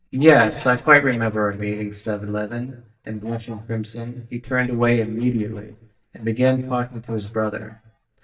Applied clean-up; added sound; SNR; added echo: neural mask model DeepFilterNet 3.